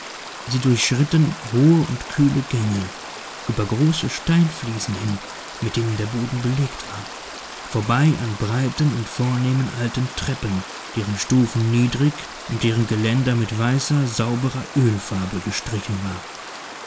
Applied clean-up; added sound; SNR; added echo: none; Stream; 13 dB; none.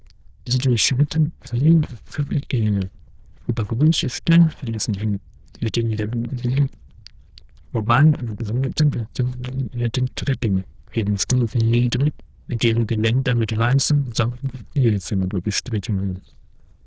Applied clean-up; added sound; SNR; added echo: neural diffusion model UNIVERSE++.